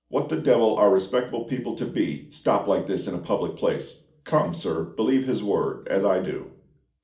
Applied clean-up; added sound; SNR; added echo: none; none; none; reverberation time 0.4 s.